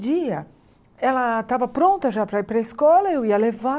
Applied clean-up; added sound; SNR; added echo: none; none; none; none.